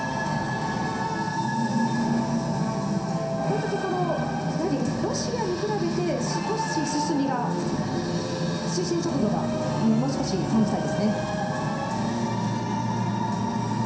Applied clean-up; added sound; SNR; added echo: none; none; none; reverberation time 0.7 s.